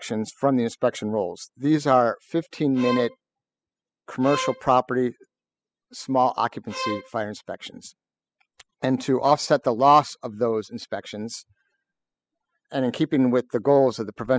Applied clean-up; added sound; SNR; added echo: classical method spectral subtraction.